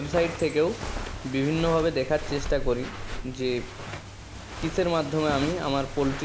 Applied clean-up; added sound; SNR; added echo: none; Walk, footsteps; 7 dB; none.